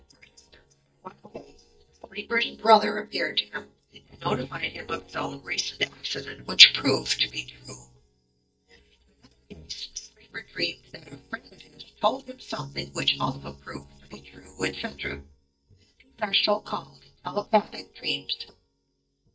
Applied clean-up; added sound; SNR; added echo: neural mask model DeepFilterNet 3.